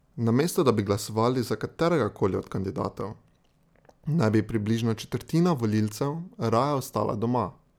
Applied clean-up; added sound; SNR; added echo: none; none; none; none.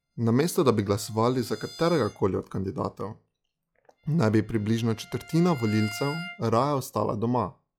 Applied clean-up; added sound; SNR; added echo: classical method log-MMSE.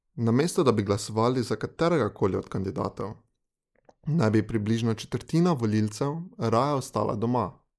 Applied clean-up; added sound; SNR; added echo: neural mask model Resemble Enhance denoiser.